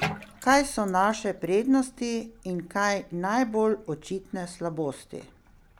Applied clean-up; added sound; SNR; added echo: none; Bathtub (filling or washing); 15 dB; none.